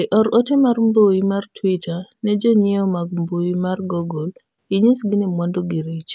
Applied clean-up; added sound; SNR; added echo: none; none; none; none.